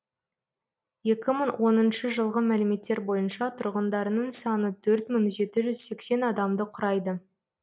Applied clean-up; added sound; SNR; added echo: none; none; none; none.